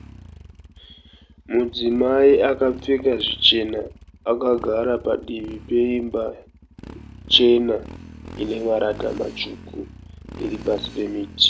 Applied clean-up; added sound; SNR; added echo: none; Motorcycle; 18 dB; none.